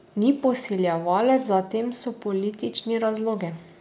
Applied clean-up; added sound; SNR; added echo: none; none; none; none.